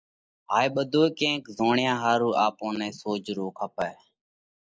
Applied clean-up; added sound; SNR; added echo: neural mask model Resemble Enhance denoiser.